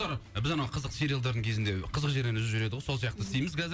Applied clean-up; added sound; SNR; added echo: none; none; none; none.